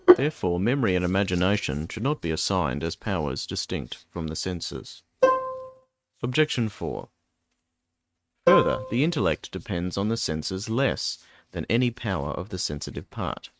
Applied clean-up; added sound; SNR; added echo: neural mask model RNNoise.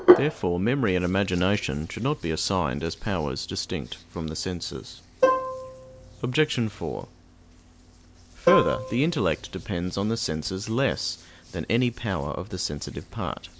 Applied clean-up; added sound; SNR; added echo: none; Plucked string instrument + Hands; 3 dB; none.